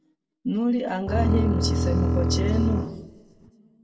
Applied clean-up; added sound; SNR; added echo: none; Bowed string instrument; -4 dB; reverberation time 1.3 s.